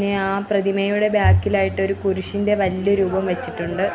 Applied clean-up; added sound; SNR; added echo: none; Bowed string instrument; 4 dB; none.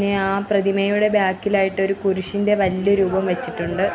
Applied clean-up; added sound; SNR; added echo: none; none; none; none.